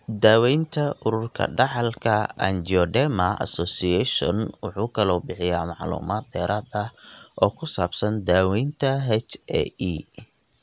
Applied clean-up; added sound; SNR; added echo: none; none; none; none.